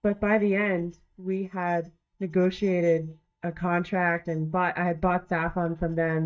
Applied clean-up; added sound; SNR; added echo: neural mask model DeepFilterNet 3.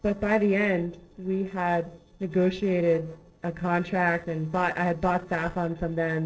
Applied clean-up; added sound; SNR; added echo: neural separator model SepFormer DNS4.